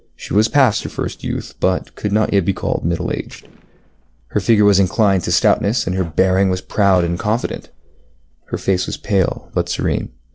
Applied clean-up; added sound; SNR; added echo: neural separator model SepFormer DNS4.